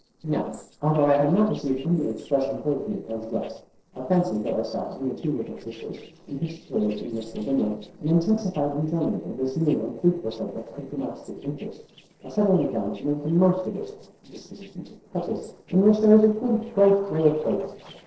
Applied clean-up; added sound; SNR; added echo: neural separator model SepFormer DNS4.